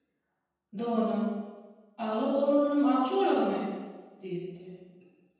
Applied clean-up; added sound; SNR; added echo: none; none; none; reverberation time 1.2 s.